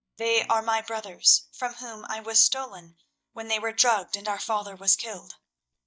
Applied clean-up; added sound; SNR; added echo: neural mask model DeepFilterNet 3.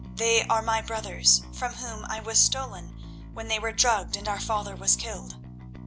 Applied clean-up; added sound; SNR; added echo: none; Bass guitar; 12 dB; none.